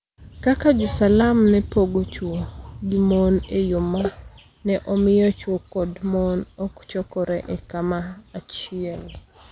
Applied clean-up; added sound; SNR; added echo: none; none; none; none.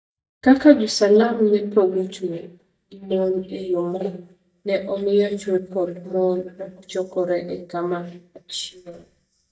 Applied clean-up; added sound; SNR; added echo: neural mask model DeepFilterNet 3.